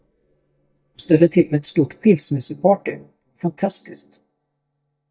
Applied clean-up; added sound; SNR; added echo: neural mask model DeepFilterNet 3.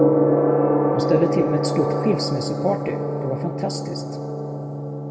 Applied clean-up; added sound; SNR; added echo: none; Gong; -5 dB; reverberation time 1.7 s.